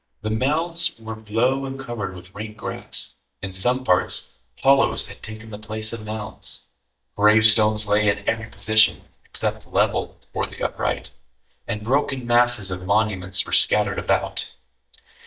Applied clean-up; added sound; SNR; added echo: neural mask model DeepFilterNet 3.